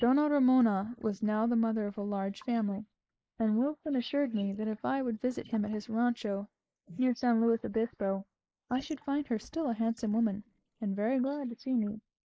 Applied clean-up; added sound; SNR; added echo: neural mask model Resemble Enhance denoiser.